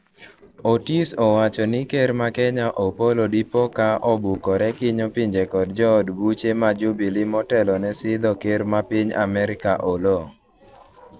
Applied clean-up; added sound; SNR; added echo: neural separator model SepFormer DNS4.